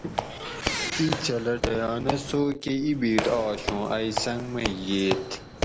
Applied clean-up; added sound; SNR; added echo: none; Squeak / Walk, footsteps; 6 dB; none.